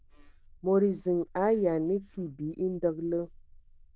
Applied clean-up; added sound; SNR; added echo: neural diffusion model UNIVERSE++.